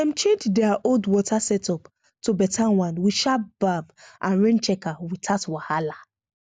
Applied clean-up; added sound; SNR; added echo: none; none; none; none.